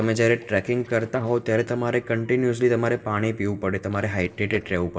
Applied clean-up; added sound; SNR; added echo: neural separator model SepFormer DNS4.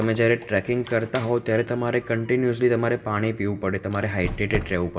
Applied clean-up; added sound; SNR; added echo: none; Squeak; 15 dB; reverberation time 1.7 s.